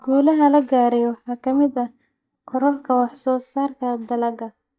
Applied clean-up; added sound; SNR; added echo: neural mask model DeepFilterNet 3.